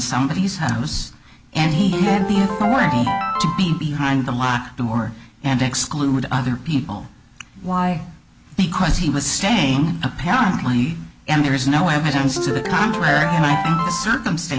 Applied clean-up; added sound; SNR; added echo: none; Ringtone; 4 dB; none.